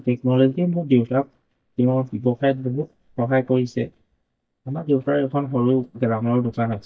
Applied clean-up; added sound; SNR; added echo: neural mask model DeepFilterNet 3.